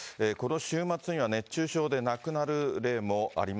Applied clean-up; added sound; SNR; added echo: none; none; none; none.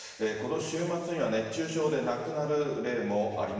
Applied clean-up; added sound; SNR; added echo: none; none; none; reverberation time 1.3 s.